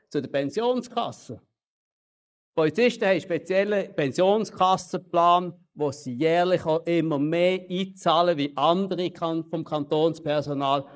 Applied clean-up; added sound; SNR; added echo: neural mask model Resemble Enhance denoiser.